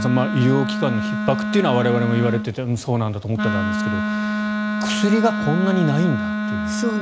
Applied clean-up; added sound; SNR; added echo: none; Wind instrument, woodwind instrument; 2 dB; none.